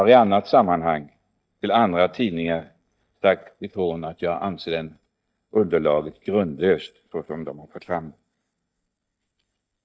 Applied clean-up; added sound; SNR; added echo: neural mask model DeepFilterNet 3.